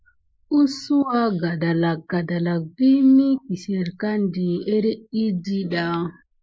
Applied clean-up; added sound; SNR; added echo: neural mask model Resemble Enhance denoiser.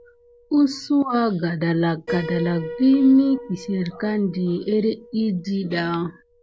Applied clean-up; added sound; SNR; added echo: none; Piano; 16 dB; none.